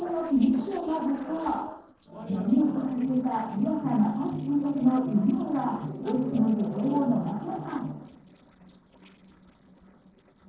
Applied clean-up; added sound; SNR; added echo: neural separator model SepFormer DNS4.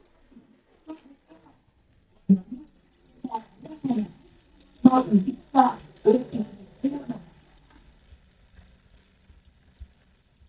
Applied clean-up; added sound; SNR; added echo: neural mask model DeepFilterNet 3.